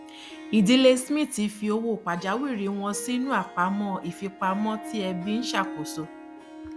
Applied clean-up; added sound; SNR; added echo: none; Harp; 14 dB; none.